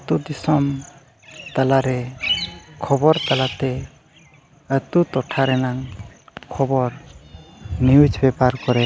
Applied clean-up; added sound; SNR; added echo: none; none; none; none.